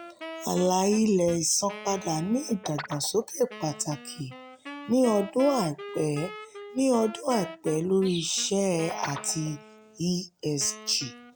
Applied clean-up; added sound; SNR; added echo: none; Guitar + Wind instrument, woodwind instrument; 15 dB; none.